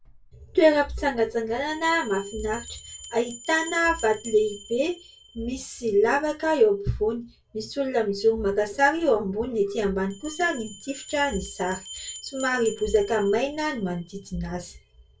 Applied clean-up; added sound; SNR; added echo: none; Bell; 19 dB; reverberation time 0.2 s.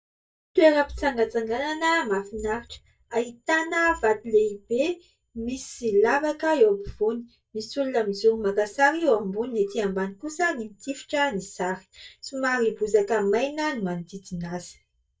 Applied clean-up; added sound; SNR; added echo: neural mask model DeepFilterNet 3.